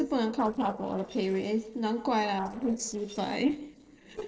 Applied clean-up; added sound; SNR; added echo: neural separator model SepFormer DNS4.